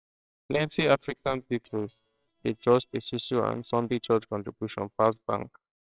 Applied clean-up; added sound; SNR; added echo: neural separator model SepFormer WHAMR!.